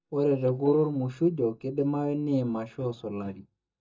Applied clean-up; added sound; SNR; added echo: neural mask model DeepFilterNet 3.